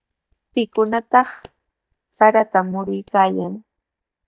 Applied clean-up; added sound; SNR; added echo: neural mask model DeepFilterNet 3.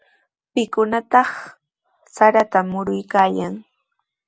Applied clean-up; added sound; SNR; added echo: none; none; none; none.